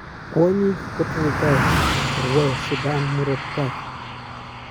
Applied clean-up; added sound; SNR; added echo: none; Car passing by; 2 dB; none.